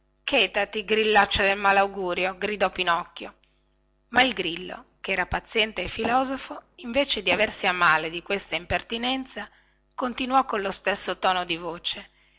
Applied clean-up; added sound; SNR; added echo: none; Fireworks; 14 dB; none.